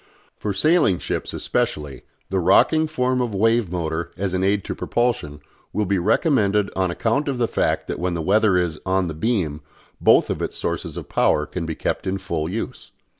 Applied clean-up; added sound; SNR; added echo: none; none; none; none.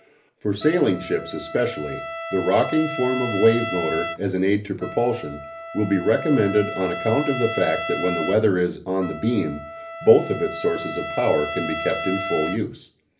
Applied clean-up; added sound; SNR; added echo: none; Trumpet; 9 dB; reverberation time 0.3 s.